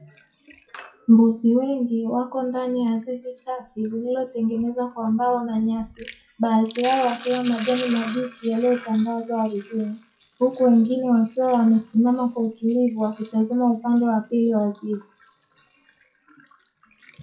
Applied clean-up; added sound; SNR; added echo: classical method WPE with log-MMSE.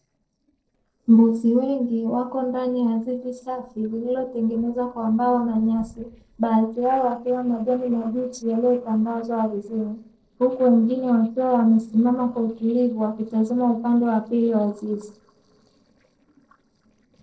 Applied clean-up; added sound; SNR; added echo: neural separator model SepFormer DNS4.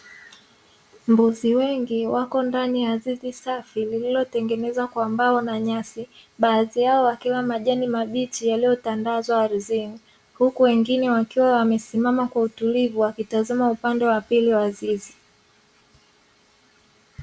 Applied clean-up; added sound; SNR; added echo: none; none; none; none.